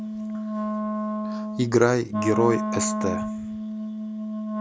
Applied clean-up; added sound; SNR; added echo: none; Wind instrument, woodwind instrument; 2 dB; none.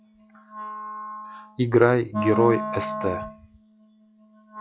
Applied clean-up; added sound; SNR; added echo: classical method log-MMSE.